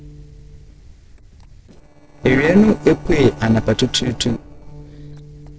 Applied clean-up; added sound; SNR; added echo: neural separator model SepFormer DNS4.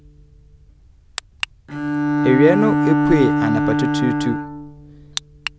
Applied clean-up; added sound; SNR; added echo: none; Bowed string instrument; -1 dB; none.